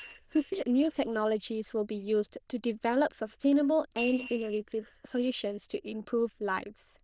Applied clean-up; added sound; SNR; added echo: neural diffusion model UNIVERSE++.